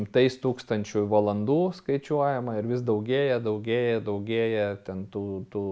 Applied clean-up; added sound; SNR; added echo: none; none; none; none.